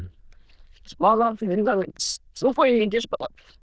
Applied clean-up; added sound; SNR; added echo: neural diffusion model UNIVERSE++.